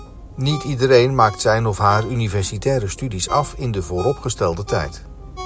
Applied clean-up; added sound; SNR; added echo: none; Ringtone; 18 dB; none.